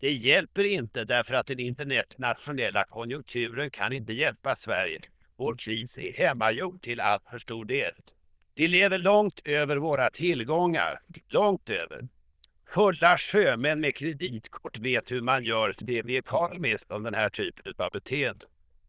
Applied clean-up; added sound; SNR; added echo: neural diffusion model UNIVERSE++.